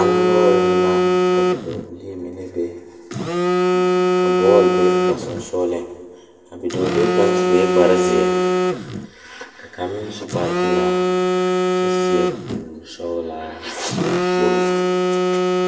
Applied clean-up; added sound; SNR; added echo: none; Telephone; -4 dB; reverberation time 1.4 s.